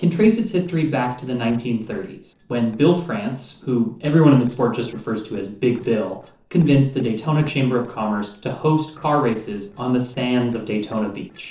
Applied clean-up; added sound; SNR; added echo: neural separator model SepFormer DNS4.